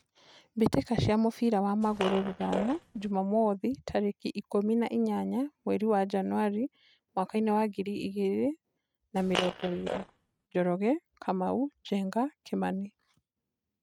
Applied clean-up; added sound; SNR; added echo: neural mask model RNNoise.